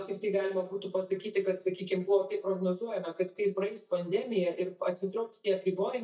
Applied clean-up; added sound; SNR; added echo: neural mask model DeepFilterNet 3.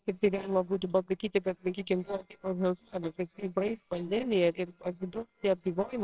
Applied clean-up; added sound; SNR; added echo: neural separator model SepFormer WHAMR!.